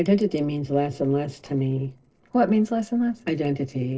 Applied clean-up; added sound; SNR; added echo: neural separator model SepFormer DNS4.